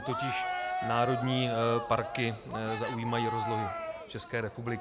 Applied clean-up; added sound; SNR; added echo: none; Cheering; 3 dB; none.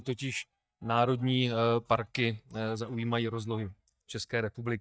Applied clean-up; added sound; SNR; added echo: neural mask model DeepFilterNet 3.